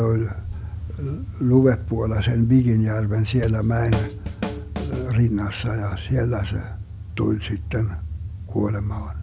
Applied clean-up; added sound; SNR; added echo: none; Drum / Drum kit; 9 dB; none.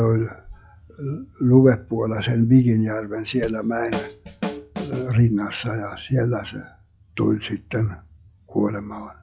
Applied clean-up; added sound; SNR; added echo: classical method log-MMSE.